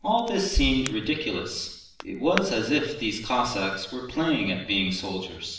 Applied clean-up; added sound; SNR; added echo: none; Crackle; 16 dB; reverberation time 0.8 s.